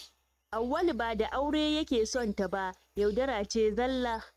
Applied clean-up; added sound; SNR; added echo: neural mask model RNNoise.